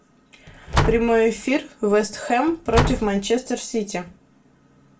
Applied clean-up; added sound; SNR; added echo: none; Slam; 4 dB; reverberation time 0.2 s.